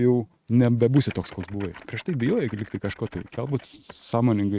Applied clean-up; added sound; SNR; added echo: neural mask model RNNoise.